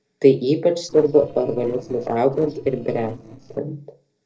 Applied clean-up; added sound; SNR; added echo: neural separator model SepFormer DNS4.